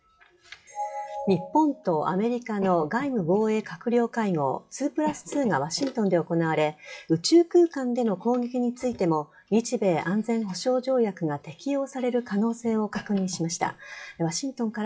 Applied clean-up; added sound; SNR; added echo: classical method WPE with log-MMSE.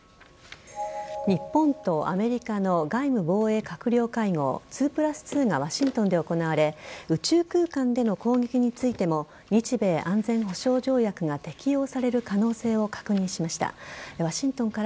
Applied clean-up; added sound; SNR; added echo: none; none; none; none.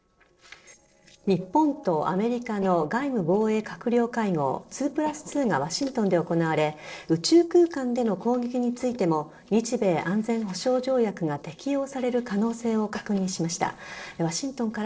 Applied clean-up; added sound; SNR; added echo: neural separator model SepFormer DNS4.